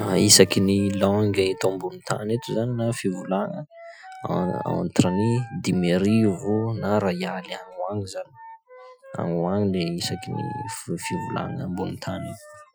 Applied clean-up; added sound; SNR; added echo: classical method Wiener filter.